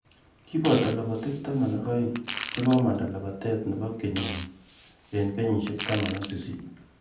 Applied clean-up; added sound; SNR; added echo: none; Fart; 10 dB; reverberation time 0.6 s.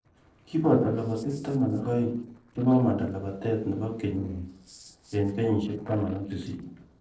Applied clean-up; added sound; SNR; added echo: neural separator model SepFormer DNS4.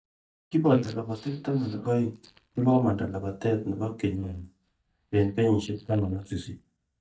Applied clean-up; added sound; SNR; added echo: neural mask model DeepFilterNet 3.